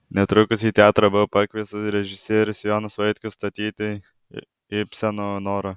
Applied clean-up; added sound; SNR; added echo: none; none; none; none.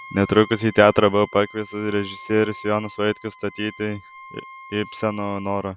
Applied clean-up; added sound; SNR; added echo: none; Wind instrument, woodwind instrument; 19 dB; none.